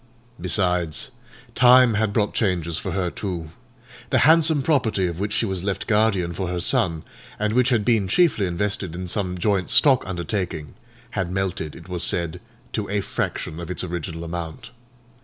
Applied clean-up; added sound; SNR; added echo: none; none; none; none.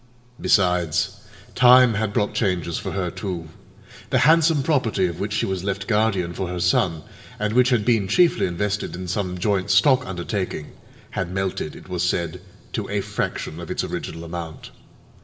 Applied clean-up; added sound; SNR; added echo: none; none; none; reverberation time 2.5 s.